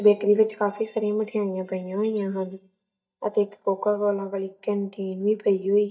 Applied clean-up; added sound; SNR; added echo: neural mask model DeepFilterNet 3.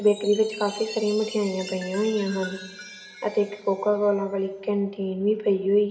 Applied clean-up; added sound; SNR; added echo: none; Chime; 17 dB; reverberation time 1.6 s.